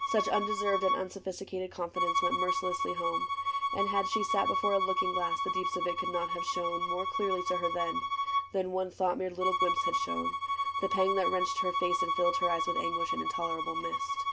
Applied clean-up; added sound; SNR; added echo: none; Bowed string instrument; -2 dB; none.